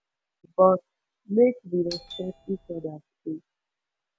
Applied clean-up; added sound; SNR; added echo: none; Doorbell; 12 dB; none.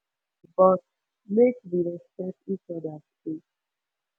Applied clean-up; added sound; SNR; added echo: none; none; none; none.